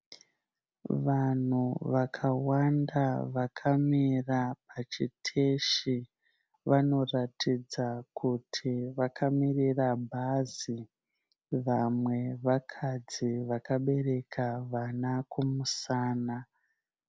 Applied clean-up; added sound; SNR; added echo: none; none; none; none.